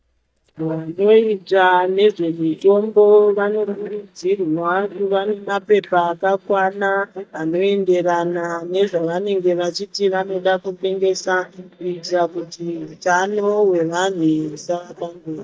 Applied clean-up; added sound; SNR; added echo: neural mask model DeepFilterNet 3.